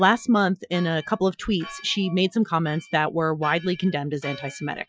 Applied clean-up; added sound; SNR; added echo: classical method Wiener filter.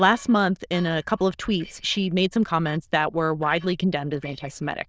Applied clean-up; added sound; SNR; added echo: neural diffusion model UNIVERSE++.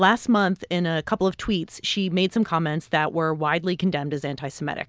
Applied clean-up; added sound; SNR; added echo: none; none; none; none.